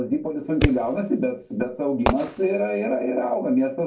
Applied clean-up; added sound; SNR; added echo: none; Fireworks; 6 dB; reverberation time 0.2 s.